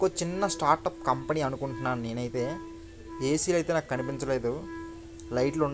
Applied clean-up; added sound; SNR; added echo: none; Wind instrument, woodwind instrument; 13 dB; none.